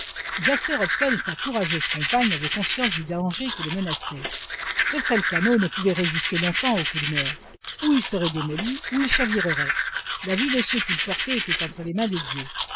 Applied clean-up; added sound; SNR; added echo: none; Domestic sounds, home sounds; 1 dB; none.